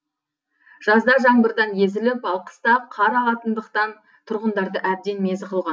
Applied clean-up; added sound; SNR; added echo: none; none; none; none.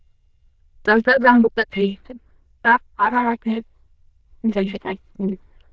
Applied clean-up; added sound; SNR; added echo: neural diffusion model UNIVERSE++.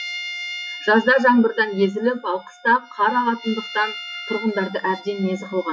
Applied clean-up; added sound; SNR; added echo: classical method log-MMSE.